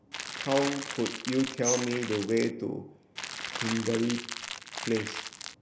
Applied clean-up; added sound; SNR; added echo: none; Tambourine + Crackle; 6 dB; none.